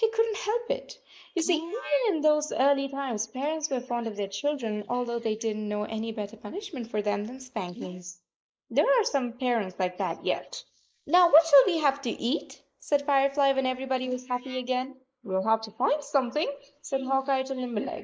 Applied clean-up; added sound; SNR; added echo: neural mask model Resemble Enhance denoiser.